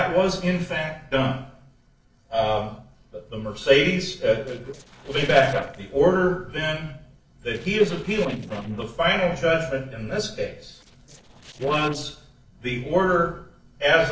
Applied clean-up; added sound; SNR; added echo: neural separator model SepFormer DNS4.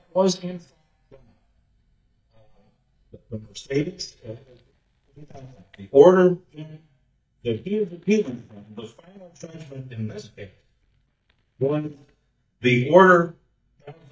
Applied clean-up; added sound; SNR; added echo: neural mask model DeepFilterNet 3.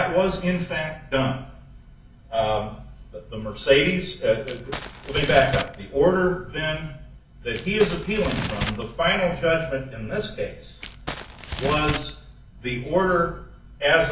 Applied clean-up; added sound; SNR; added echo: none; Crumpling, crinkling; 7 dB; reverberation time 0.3 s.